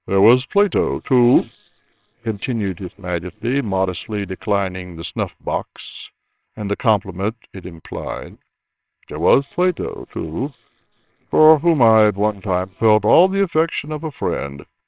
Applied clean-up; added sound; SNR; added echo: neural separator model SepFormer WHAMR!.